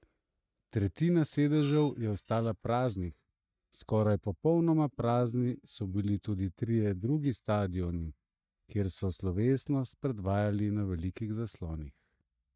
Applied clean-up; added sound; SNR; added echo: neural mask model DeepFilterNet 3.